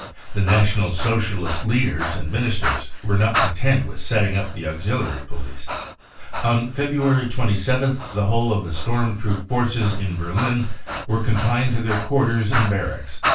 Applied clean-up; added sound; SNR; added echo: none; Breathing; 10 dB; reverberation time 0.3 s.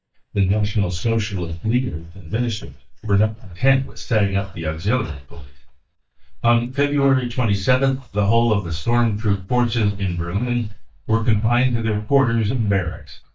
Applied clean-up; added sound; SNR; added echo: neural mask model DeepFilterNet 3.